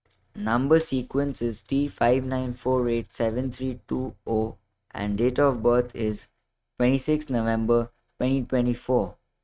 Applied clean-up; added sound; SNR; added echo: neural mask model RNNoise.